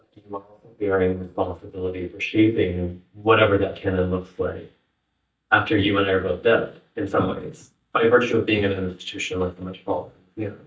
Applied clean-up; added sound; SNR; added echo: neural mask model DeepFilterNet 3.